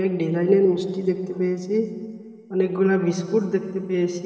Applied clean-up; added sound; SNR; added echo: none; none; none; reverberation time 2.9 s.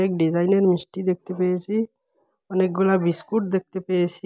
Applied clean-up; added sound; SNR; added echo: none; none; none; none.